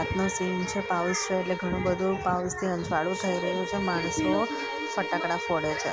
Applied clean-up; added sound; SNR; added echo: none; Bowed string instrument; 8 dB; none.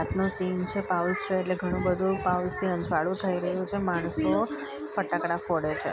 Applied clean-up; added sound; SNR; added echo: none; none; none; none.